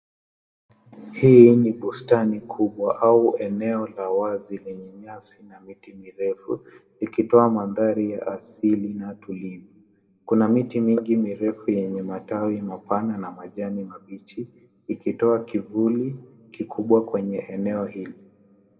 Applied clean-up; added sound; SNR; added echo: none; none; none; reverberation time 1.2 s.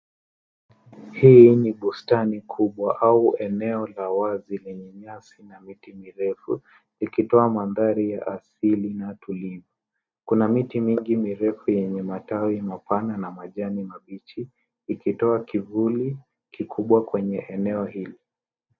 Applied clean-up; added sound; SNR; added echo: none; none; none; none.